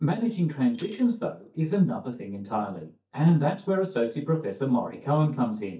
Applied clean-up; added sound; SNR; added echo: neural mask model DeepFilterNet 3.